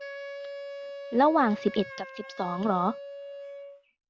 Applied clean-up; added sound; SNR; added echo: none; Wind instrument, woodwind instrument; 12 dB; none.